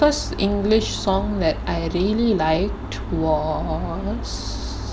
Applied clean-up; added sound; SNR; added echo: none; none; none; none.